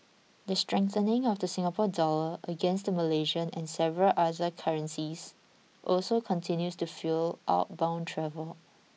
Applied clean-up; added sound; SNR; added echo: none; none; none; none.